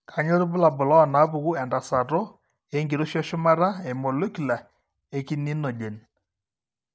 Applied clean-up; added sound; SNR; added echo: none; none; none; none.